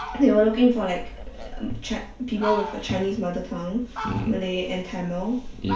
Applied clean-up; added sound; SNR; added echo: none; Fowl; 11 dB; reverberation time 0.5 s.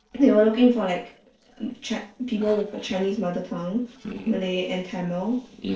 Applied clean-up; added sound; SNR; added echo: neural separator model SepFormer DNS4.